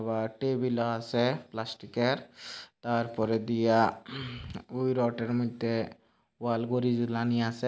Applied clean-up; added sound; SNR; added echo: none; none; none; none.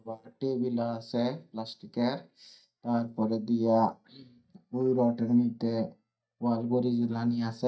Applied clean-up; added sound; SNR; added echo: neural mask model DeepFilterNet 3.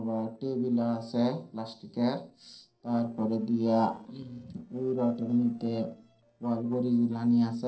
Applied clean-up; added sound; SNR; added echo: neural separator model SepFormer DNS4.